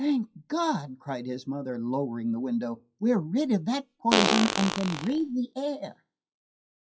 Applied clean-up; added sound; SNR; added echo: classical method WPE with log-MMSE.